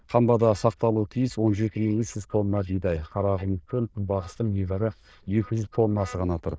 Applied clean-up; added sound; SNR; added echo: neural diffusion model UNIVERSE++.